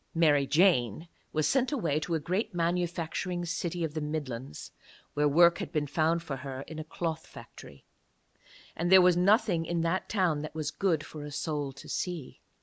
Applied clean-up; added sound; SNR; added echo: none; none; none; none.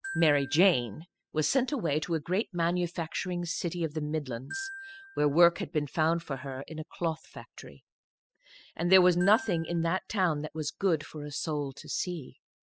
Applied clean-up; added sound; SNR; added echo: classical method spectral subtraction.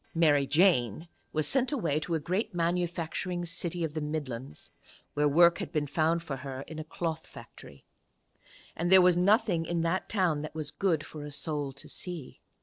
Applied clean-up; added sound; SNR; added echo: neural separator model SepFormer DNS4.